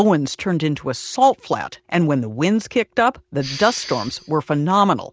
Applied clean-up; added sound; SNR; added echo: neural mask model RNNoise.